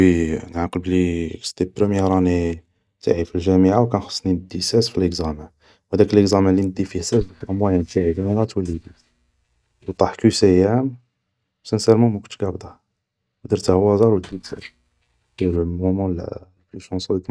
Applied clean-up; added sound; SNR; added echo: neural mask model DeepFilterNet 3.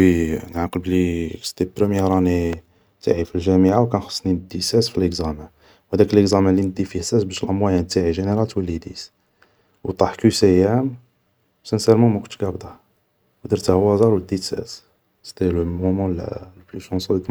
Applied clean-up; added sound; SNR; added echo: none; none; none; none.